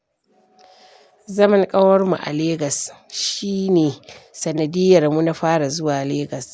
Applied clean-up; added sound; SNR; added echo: none; none; none; none.